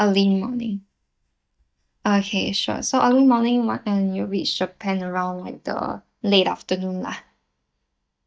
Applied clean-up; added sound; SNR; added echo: neural mask model DeepFilterNet 3.